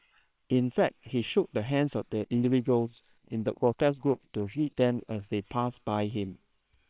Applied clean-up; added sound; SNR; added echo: neural separator model SepFormer WHAM!.